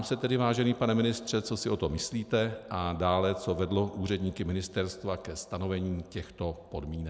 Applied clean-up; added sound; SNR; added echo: none; none; none; none.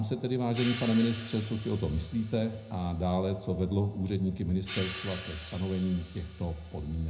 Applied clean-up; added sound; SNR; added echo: none; Hi-hat; 12 dB; reverberation time 0.4 s.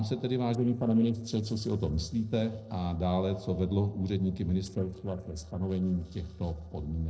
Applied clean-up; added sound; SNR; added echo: neural separator model SepFormer DNS4.